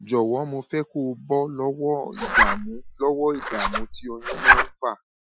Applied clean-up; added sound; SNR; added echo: classical method Wiener filter.